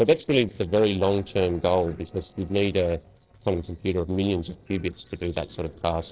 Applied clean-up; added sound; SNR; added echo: neural separator model SepFormer DNS4.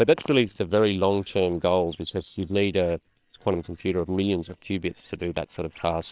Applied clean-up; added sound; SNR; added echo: neural separator model SepFormer WHAM!.